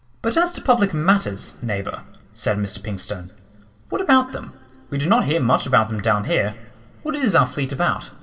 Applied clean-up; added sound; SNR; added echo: none; none; none; reverberation time 3.0 s.